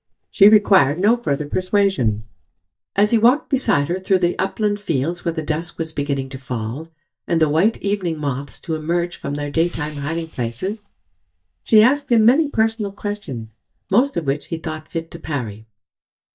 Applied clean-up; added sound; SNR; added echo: neural mask model DeepFilterNet 3.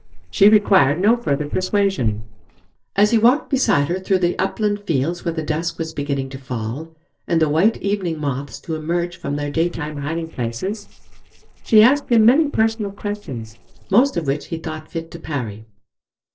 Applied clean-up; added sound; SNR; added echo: neural separator model SepFormer DNS4.